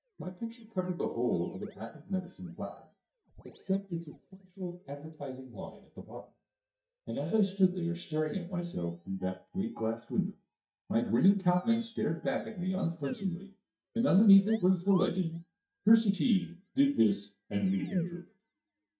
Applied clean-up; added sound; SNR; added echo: neural mask model DeepFilterNet 3.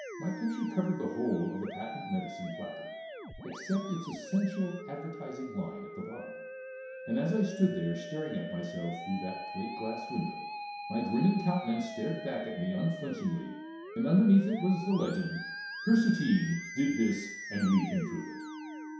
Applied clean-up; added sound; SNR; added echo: none; Musical instrument; 10 dB; reverberation time 0.7 s.